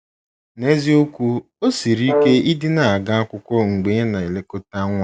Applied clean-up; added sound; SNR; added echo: none; Brass instrument; 5 dB; none.